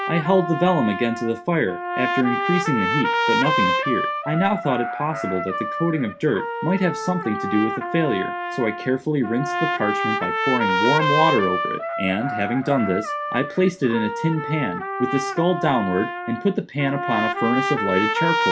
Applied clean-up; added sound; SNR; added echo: none; Trumpet; 2 dB; reverberation time 0.2 s.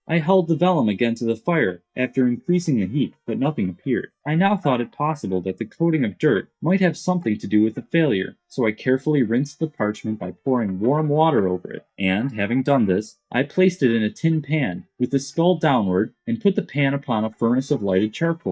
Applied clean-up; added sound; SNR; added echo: neural mask model DeepFilterNet 3.